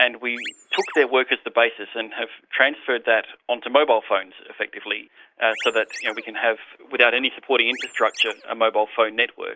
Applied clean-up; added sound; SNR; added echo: neural mask model Resemble Enhance denoiser.